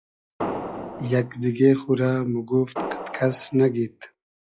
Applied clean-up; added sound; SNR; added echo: classical method log-MMSE.